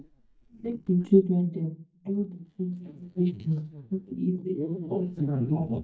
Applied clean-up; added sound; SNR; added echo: neural mask model DeepFilterNet 3.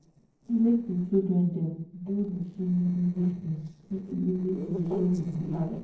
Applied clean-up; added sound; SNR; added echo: neural separator model SepFormer DNS4.